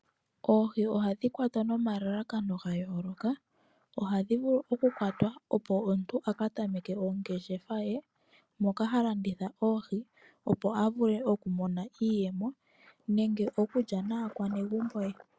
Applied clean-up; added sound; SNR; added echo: none; none; none; none.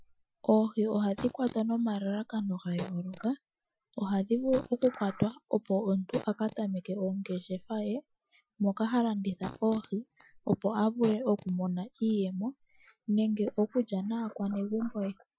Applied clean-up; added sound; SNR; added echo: classical method Wiener filter.